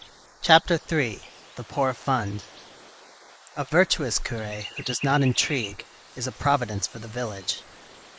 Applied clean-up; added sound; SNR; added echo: neural mask model Resemble Enhance denoiser.